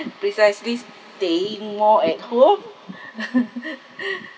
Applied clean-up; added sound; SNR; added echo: none; none; none; none.